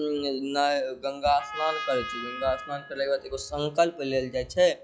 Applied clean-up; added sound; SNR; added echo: classical method log-MMSE.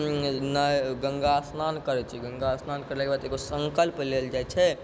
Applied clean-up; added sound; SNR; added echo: none; none; none; none.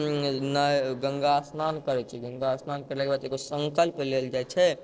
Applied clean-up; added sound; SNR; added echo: neural separator model SepFormer DNS4.